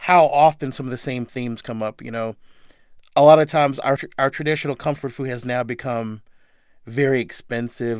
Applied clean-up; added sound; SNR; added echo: none; none; none; none.